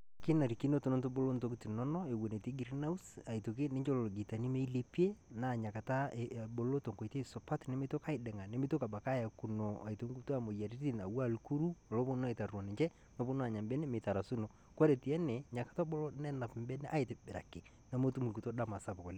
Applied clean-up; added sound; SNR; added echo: none; none; none; none.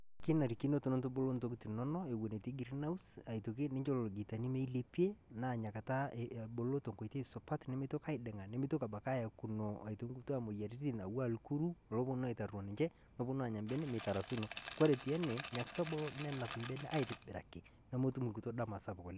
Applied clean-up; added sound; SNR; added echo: none; Rattle; -5 dB; none.